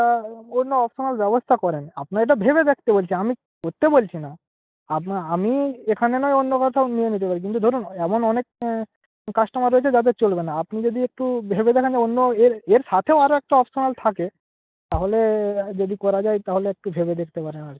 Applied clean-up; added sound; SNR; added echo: neural mask model DeepFilterNet 3.